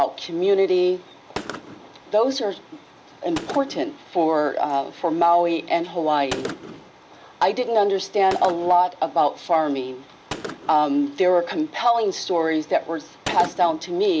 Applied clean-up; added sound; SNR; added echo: none; Gunshot, gunfire; 17 dB; none.